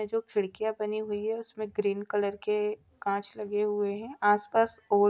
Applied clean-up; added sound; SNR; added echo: none; none; none; none.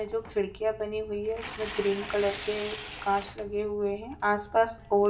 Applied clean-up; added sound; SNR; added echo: none; Tearing; 12 dB; reverberation time 0.5 s.